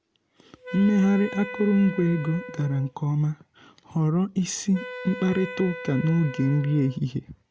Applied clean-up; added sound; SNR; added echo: none; Wind instrument, woodwind instrument; 14 dB; none.